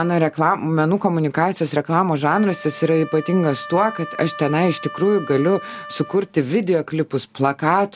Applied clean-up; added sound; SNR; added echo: none; Wind instrument, woodwind instrument; 17 dB; none.